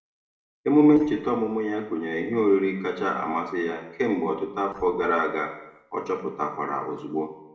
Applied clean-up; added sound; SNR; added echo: neural separator model SepFormer DNS4.